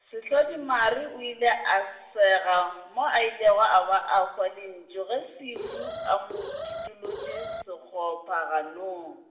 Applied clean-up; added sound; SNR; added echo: none; Alarm; 9 dB; reverberation time 1.0 s.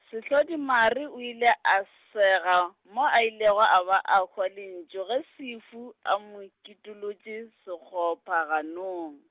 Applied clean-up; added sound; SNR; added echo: none; none; none; none.